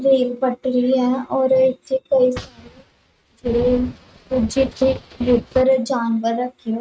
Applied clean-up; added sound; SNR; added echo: neural mask model RNNoise.